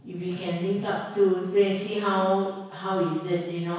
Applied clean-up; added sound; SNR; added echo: none; none; none; reverberation time 1.1 s.